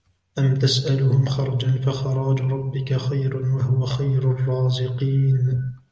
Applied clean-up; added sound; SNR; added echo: none; none; none; none.